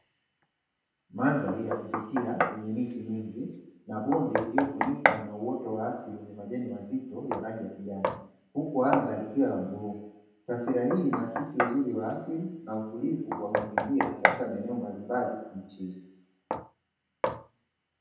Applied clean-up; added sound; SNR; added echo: none; Knock; 3 dB; reverberation time 0.9 s.